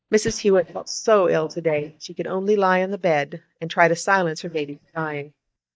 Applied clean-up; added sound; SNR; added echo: neural mask model DeepFilterNet 3.